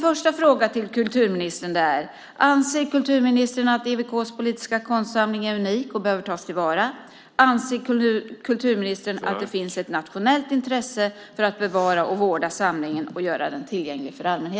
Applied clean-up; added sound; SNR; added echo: none; none; none; none.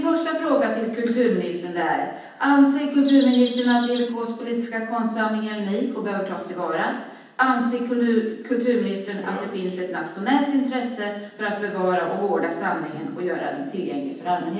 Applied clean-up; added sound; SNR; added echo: none; Bird vocalization, bird call, bird song; 11 dB; reverberation time 0.9 s.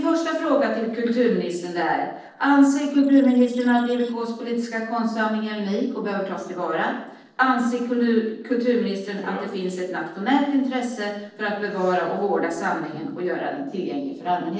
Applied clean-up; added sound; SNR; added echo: neural separator model SepFormer DNS4.